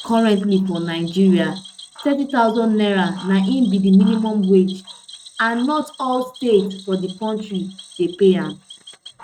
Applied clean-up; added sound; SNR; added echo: neural mask model RNNoise.